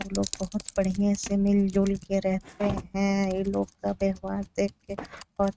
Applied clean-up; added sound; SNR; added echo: neural mask model RNNoise.